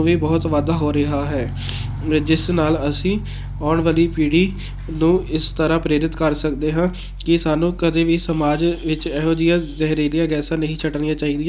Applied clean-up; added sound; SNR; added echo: none; Piano; 10 dB; none.